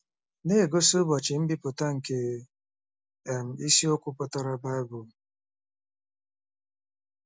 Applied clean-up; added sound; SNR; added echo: none; none; none; none.